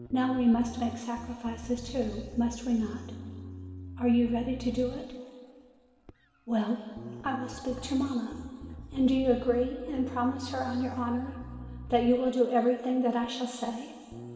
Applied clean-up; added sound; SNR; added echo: none; Bass guitar; 14 dB; reverberation time 2.1 s.